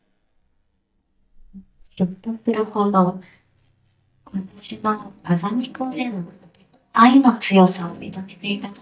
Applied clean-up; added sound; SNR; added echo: neural mask model DeepFilterNet 3.